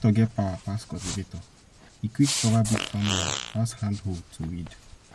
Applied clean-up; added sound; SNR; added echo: none; Fart; 8 dB; none.